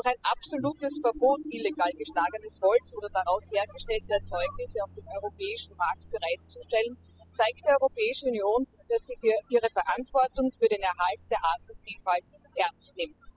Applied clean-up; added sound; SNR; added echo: classical method spectral subtraction.